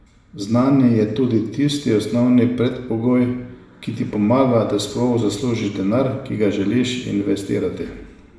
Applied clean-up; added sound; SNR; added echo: none; none; none; reverberation time 0.7 s.